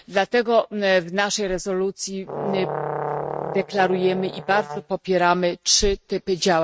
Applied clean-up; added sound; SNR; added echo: neural mask model RNNoise.